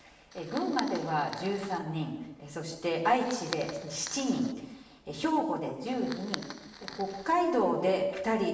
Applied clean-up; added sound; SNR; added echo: none; Fire; 13 dB; reverberation time 1.0 s.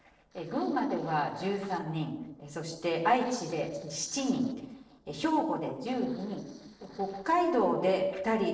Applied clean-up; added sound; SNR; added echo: neural separator model SepFormer DNS4.